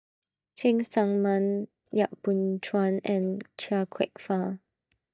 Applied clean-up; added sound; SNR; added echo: neural mask model DeepFilterNet 3.